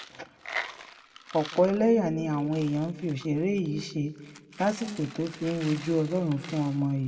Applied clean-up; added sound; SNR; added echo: none; Coin (dropping); 16 dB; reverberation time 1.1 s.